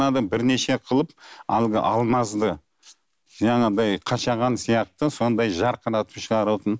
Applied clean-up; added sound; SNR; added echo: none; none; none; none.